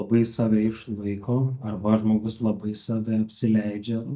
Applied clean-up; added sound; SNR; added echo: neural mask model DeepFilterNet 3.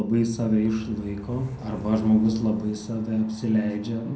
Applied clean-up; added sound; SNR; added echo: none; Train; 19 dB; reverberation time 0.6 s.